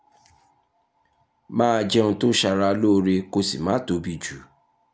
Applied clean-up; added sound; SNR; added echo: none; none; none; none.